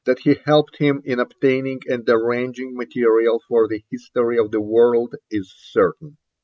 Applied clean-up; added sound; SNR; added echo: none; none; none; none.